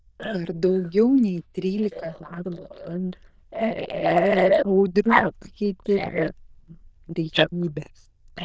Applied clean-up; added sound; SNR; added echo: neural diffusion model UNIVERSE++.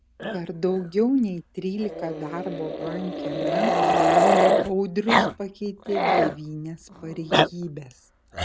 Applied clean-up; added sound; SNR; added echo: none; Growling; -5 dB; none.